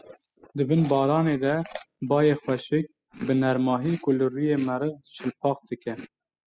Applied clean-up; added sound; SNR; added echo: classical method spectral subtraction.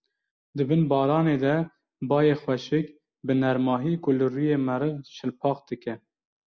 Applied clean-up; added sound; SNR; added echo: none; none; none; none.